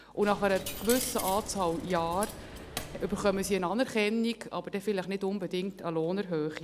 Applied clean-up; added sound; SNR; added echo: none; Coin (dropping); 10 dB; none.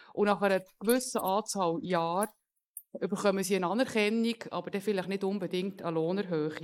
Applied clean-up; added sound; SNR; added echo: neural mask model Resemble Enhance denoiser.